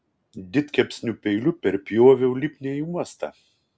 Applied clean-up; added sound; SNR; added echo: none; none; none; none.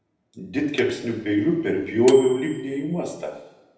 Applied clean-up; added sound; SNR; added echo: none; Microwave oven; 20 dB; reverberation time 0.8 s.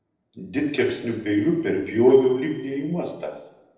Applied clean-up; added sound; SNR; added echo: neural separator model SepFormer DNS4.